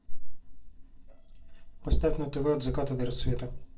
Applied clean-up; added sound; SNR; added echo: neural separator model SepFormer DNS4.